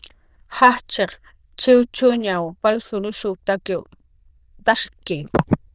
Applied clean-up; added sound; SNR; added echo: neural diffusion model UNIVERSE++.